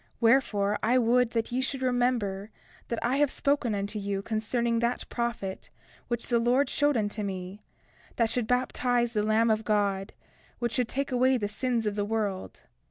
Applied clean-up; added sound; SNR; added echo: none; none; none; none.